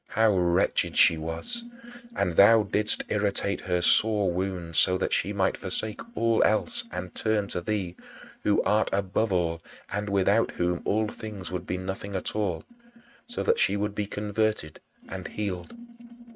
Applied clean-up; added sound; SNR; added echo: neural mask model RNNoise.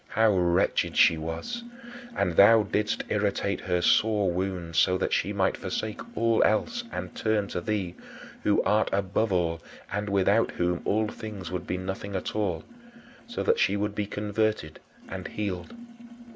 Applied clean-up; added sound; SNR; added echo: none; Sink (filling or washing); 19 dB; none.